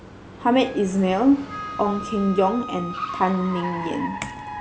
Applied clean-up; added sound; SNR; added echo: none; Wind instrument, woodwind instrument + Car; 11 dB; none.